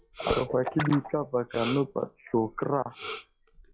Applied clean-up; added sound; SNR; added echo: classical method log-MMSE.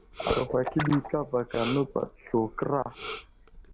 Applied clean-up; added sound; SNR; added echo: none; Respiratory sounds + Guitar; 9 dB; none.